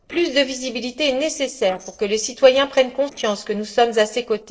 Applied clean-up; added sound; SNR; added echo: neural separator model SepFormer DNS4.